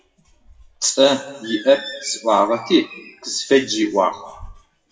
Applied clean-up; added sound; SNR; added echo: classical method WPE with log-MMSE.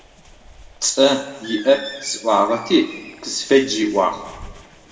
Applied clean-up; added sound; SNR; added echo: none; Bird; 19 dB; reverberation time 1.3 s.